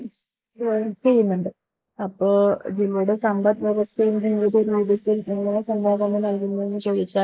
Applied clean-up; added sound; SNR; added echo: neural mask model Resemble Enhance denoiser.